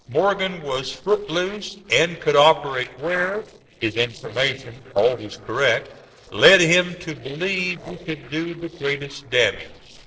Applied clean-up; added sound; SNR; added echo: neural separator model SepFormer DNS4.